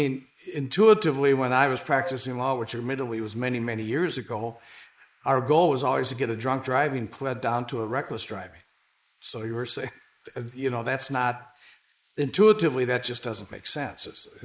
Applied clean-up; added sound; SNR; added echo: neural mask model Resemble Enhance denoiser.